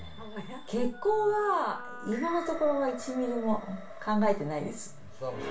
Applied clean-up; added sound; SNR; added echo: none; Wind instrument, woodwind instrument; 16 dB; reverberation time 0.3 s.